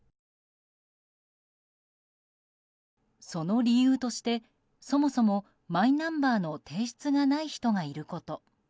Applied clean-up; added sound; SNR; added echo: none; none; none; none.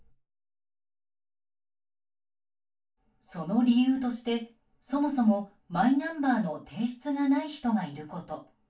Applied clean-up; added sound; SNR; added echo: none; none; none; reverberation time 0.2 s.